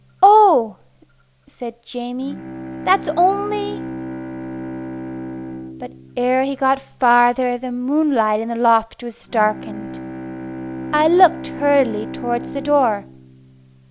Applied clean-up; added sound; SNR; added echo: none; Bowed string instrument; 13 dB; none.